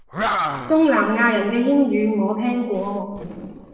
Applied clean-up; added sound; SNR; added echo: neural separator model SepFormer DNS4.